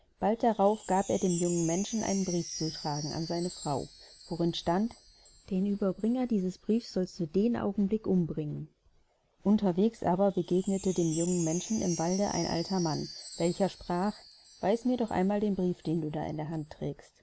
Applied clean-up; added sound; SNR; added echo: none; Wind chime; 15 dB; none.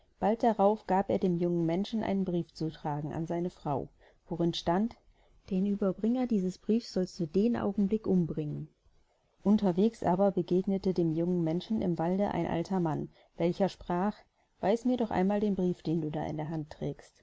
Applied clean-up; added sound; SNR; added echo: none; none; none; none.